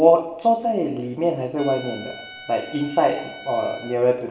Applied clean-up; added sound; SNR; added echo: none; Trumpet; 18 dB; reverberation time 1.0 s.